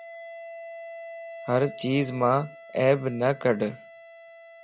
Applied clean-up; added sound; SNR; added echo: none; Wind instrument, woodwind instrument; 15 dB; none.